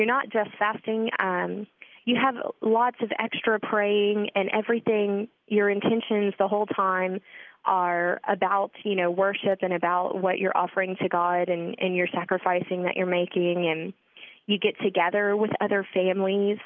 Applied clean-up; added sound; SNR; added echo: none; none; none; none.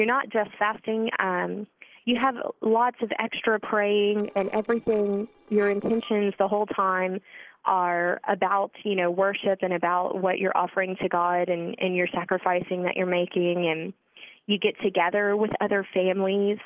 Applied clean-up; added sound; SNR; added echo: neural separator model SepFormer DNS4.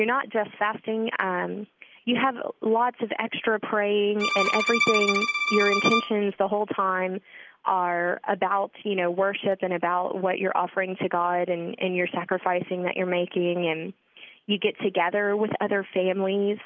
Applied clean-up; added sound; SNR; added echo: none; Bowed string instrument; 1 dB; none.